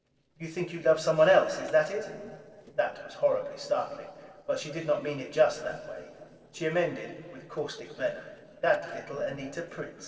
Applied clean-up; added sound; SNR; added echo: neural separator model SepFormer DNS4.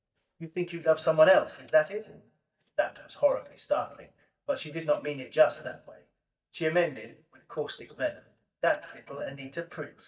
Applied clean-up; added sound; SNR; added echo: neural mask model DeepFilterNet 3.